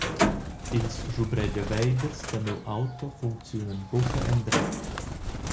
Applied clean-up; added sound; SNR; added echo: none; Bird; 2 dB; reverberation time 0.3 s.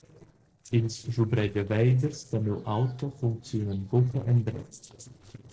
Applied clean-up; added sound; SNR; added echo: neural separator model SepFormer DNS4.